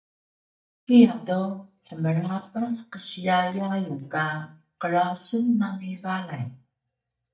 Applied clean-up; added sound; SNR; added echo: neural mask model DeepFilterNet 3.